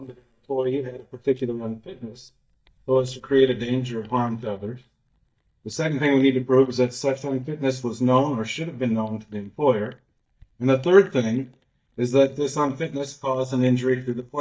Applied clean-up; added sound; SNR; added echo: neural mask model DeepFilterNet 3.